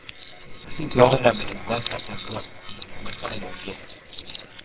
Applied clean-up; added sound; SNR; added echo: neural separator model SepFormer WHAMR!.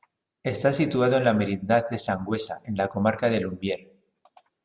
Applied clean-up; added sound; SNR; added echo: none; none; none; none.